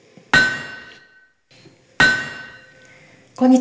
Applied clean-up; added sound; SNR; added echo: none; Hammer; -2 dB; reverberation time 1.4 s.